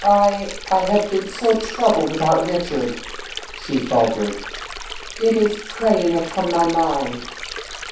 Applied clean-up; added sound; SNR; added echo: none; Stream; 12 dB; reverberation time 0.7 s.